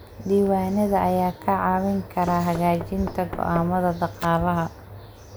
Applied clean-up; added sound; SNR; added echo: none; Knock; 16 dB; none.